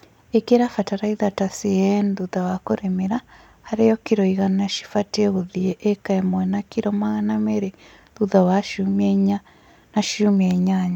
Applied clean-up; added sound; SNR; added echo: none; none; none; none.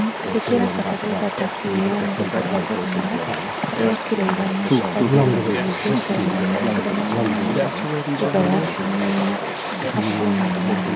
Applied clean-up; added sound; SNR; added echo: none; Chatter / Stream; -2 dB; none.